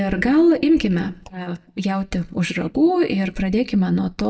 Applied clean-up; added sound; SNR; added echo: neural mask model DeepFilterNet 3.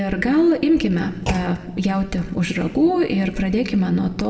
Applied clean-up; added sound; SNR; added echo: none; Thump, thud; 15 dB; reverberation time 1.3 s.